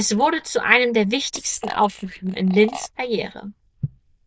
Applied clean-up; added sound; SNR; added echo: neural diffusion model UNIVERSE++.